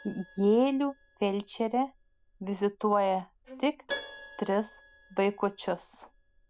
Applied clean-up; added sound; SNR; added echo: none; Bowed string instrument + Keyboard (musical); 17 dB; none.